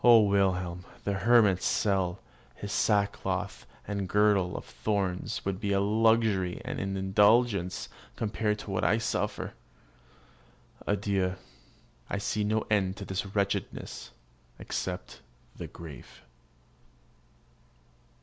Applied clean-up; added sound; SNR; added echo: none; none; none; none.